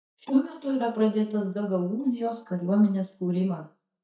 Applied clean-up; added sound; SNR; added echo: neural mask model DeepFilterNet 3.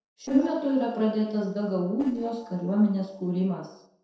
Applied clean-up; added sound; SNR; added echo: neural separator model SepFormer DNS4.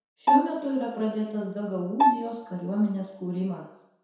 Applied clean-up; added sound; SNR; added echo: none; Bowed string instrument; -1 dB; reverberation time 0.7 s.